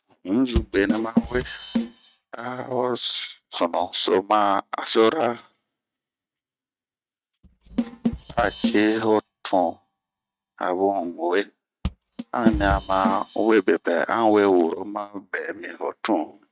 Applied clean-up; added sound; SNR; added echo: neural mask model RNNoise.